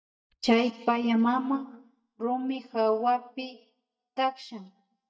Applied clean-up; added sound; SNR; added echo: neural mask model DeepFilterNet 3.